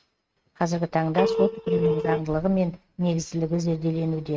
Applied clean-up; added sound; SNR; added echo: neural mask model RNNoise.